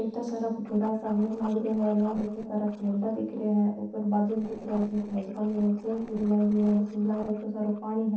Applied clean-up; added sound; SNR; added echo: neural separator model SepFormer DNS4.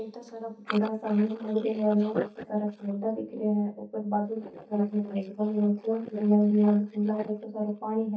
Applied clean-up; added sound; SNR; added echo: neural mask model DeepFilterNet 3.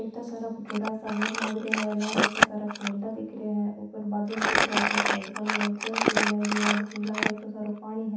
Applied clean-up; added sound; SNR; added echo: none; Crumpling, crinkling; -2 dB; reverberation time 0.7 s.